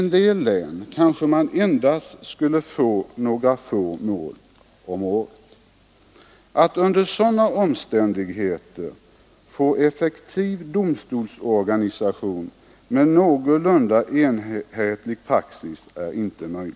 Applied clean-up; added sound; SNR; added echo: none; none; none; none.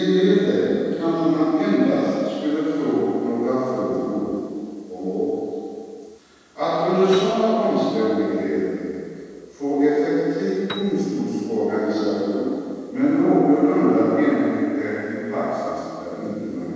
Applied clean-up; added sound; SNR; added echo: none; Piano; 17 dB; reverberation time 2.1 s.